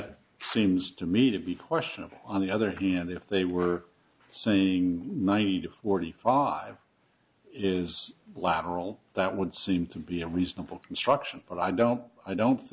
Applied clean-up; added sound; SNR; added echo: none; none; none; none.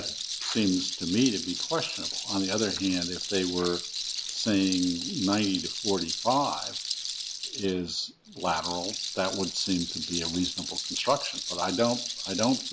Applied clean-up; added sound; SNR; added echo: none; Rattle; 5 dB; none.